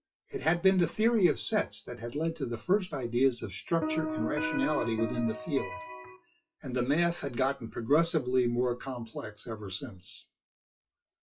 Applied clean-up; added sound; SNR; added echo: classical method WPE with log-MMSE.